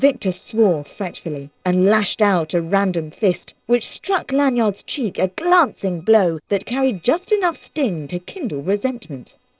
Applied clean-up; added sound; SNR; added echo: neural separator model SepFormer DNS4.